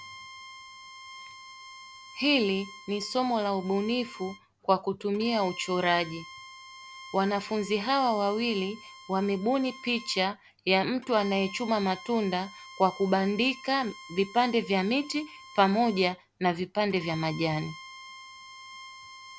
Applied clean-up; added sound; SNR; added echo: none; Bowed string instrument; 18 dB; none.